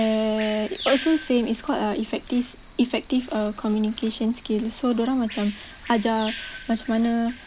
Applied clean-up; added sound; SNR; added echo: none; Bird vocalization, bird call, bird song; 9 dB; none.